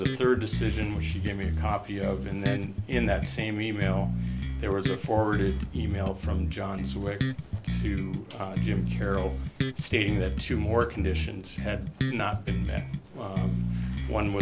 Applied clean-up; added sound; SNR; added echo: none; Bass guitar; -1 dB; none.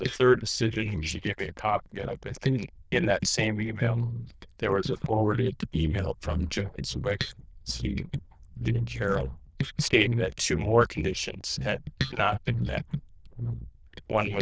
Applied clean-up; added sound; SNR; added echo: neural diffusion model UNIVERSE++.